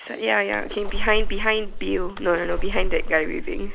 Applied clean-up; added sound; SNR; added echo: none; Splash, splatter; -1 dB; none.